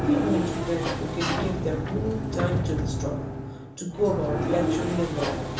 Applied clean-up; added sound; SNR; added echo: none; Sliding door; -1 dB; reverberation time 1.2 s.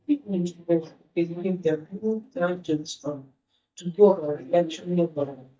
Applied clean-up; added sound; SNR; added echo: neural mask model DeepFilterNet 3.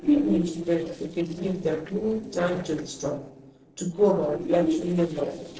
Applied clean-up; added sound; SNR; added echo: neural separator model SepFormer DNS4.